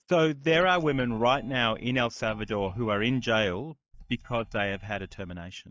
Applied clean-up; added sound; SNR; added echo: neural mask model DeepFilterNet 3.